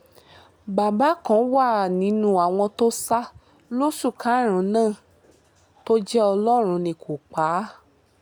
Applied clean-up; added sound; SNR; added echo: none; none; none; none.